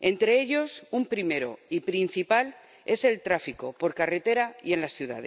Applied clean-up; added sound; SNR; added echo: none; none; none; none.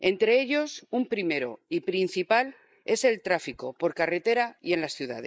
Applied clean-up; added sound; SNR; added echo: neural mask model Resemble Enhance denoiser.